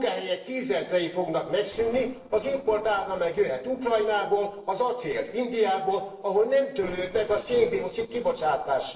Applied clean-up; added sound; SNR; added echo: neural separator model SepFormer DNS4.